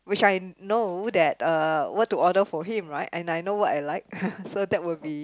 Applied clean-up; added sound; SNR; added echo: none; none; none; none.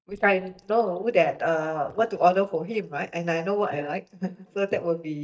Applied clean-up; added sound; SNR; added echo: neural mask model DeepFilterNet 3.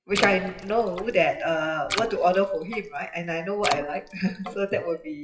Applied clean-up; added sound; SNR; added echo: classical method WPE with log-MMSE.